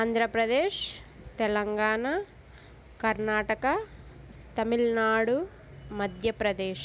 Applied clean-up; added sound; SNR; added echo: none; none; none; none.